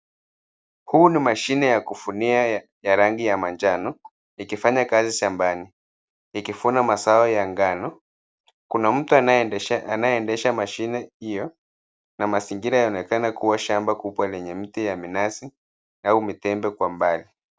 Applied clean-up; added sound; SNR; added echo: none; none; none; none.